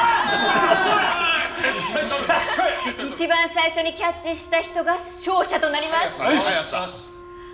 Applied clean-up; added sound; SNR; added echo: none; Wind instrument, woodwind instrument; 20 dB; reverberation time 1.0 s.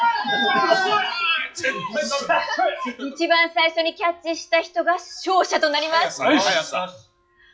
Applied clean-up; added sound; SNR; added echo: classical method WPE with log-MMSE.